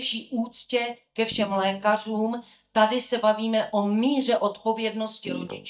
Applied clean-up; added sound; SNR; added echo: neural mask model DeepFilterNet 3.